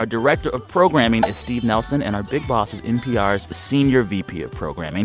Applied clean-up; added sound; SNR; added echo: none; Marimba, xylophone; 4 dB; none.